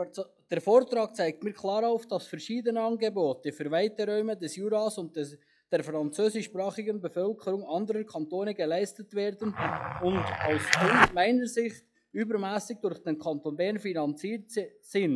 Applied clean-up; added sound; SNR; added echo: classical method log-MMSE.